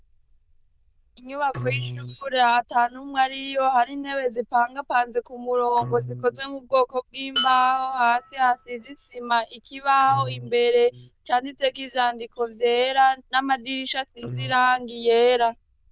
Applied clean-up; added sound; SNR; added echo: neural diffusion model UNIVERSE++.